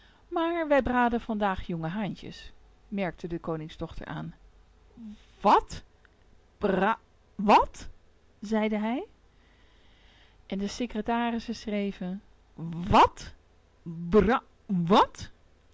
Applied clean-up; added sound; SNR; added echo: none; none; none; none.